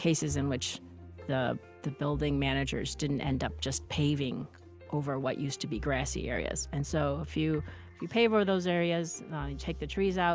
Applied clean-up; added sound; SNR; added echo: none; none; none; none.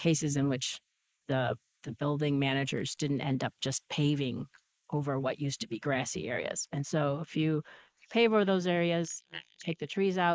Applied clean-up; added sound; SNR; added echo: neural mask model Resemble Enhance denoiser.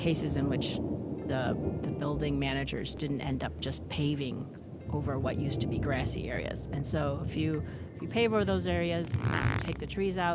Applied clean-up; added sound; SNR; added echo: none; Thunder + Fart; 3 dB; none.